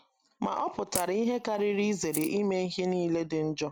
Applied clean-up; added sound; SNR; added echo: neural mask model Resemble Enhance denoiser.